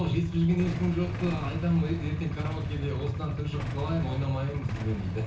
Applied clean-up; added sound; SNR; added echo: none; Idling / Engine starting / Motorcycle / Accelerating, revving, vroom; 4 dB; reverberation time 0.7 s.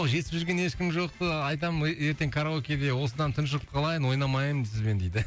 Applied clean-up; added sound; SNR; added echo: none; none; none; none.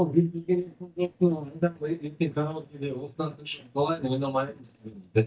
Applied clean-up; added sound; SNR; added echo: neural mask model DeepFilterNet 3.